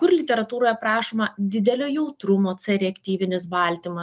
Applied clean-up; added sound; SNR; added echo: none; none; none; none.